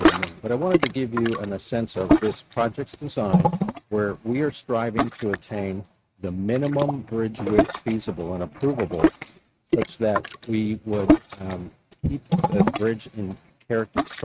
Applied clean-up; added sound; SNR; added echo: neural mask model RNNoise.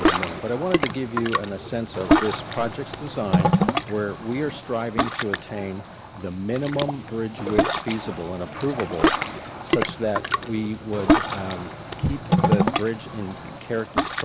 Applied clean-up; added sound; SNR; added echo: none; Ocean; -3 dB; none.